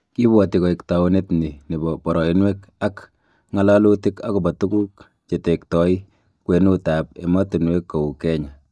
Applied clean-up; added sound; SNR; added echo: neural mask model DeepFilterNet 3.